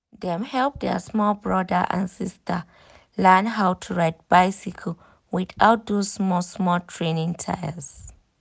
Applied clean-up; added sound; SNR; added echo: none; none; none; none.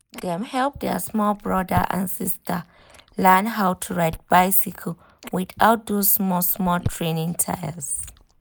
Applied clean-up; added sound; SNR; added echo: neural mask model Resemble Enhance denoiser.